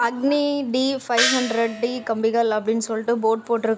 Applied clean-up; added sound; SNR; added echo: none; Gong; 3 dB; none.